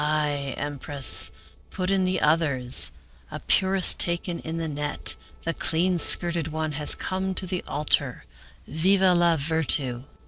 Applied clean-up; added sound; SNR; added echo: neural separator model SepFormer DNS4.